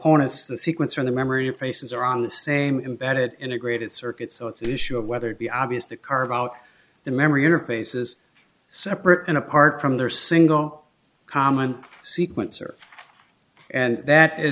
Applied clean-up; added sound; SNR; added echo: none; Clapping; 10 dB; none.